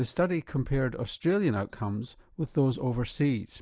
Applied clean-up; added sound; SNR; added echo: none; none; none; none.